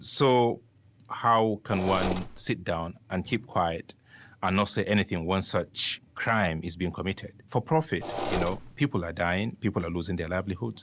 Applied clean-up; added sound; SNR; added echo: none; Mechanisms; 5 dB; none.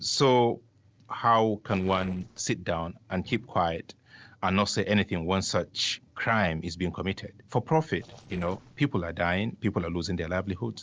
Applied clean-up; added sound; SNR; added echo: neural separator model SepFormer DNS4.